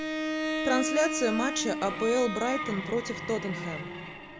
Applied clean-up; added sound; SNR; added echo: none; Bowed string instrument; 3 dB; none.